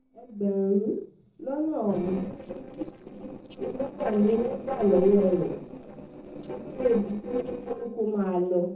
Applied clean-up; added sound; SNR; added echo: neural separator model SepFormer DNS4.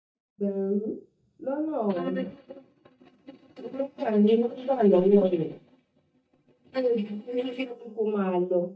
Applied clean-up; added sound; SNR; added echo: neural mask model DeepFilterNet 3.